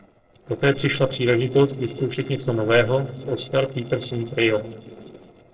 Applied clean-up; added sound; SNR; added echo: neural separator model SepFormer DNS4.